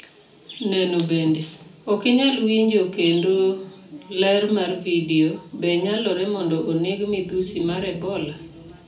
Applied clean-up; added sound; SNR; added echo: none; none; none; reverberation time 0.4 s.